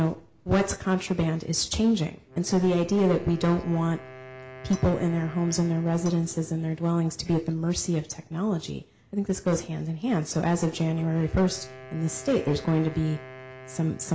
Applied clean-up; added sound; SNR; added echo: none; Wind instrument, woodwind instrument + Cutlery, silverware / Dishes, pots, and pans; 20 dB; none.